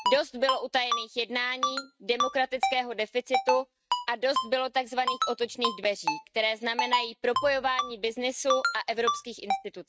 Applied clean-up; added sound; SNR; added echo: neural mask model RNNoise.